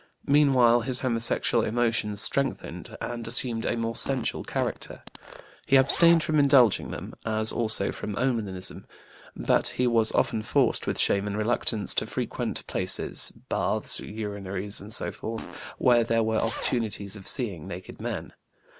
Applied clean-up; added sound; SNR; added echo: none; Fart + Zipper (clothing); 14 dB; none.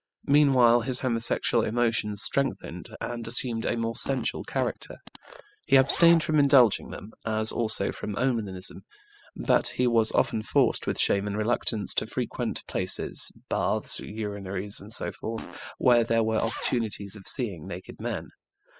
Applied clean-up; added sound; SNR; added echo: classical method spectral subtraction.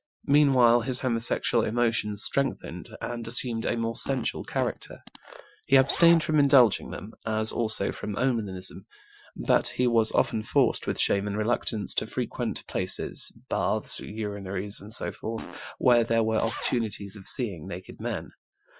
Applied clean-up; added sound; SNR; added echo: classical method Wiener filter.